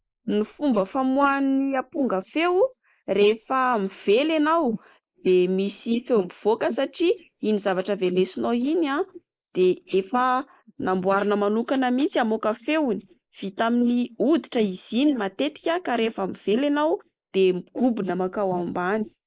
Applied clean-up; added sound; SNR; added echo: neural mask model Resemble Enhance denoiser.